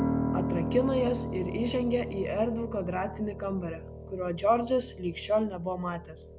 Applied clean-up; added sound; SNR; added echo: none; Piano; 5 dB; none.